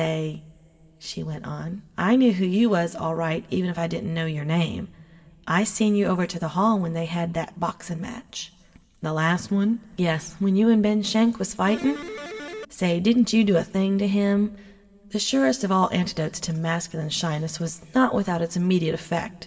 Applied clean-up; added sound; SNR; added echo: none; Electric guitar; 11 dB; reverberation time 1.4 s.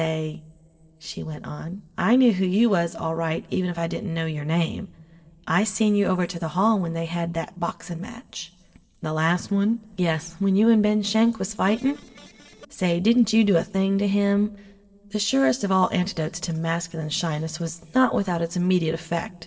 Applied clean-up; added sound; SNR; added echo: neural separator model SepFormer DNS4.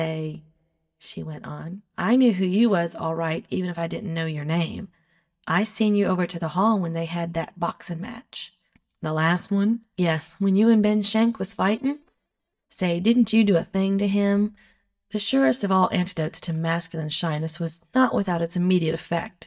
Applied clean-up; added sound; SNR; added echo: neural mask model DeepFilterNet 3.